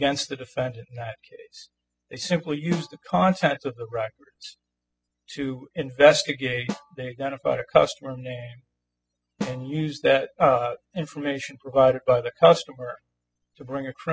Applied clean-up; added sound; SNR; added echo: classical method spectral subtraction.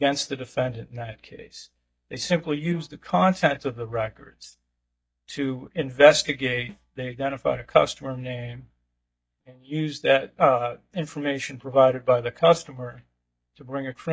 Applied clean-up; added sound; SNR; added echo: neural mask model DeepFilterNet 3.